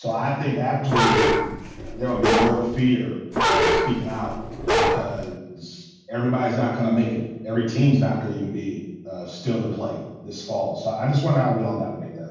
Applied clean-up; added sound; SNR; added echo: none; Bark; -2 dB; reverberation time 1.2 s.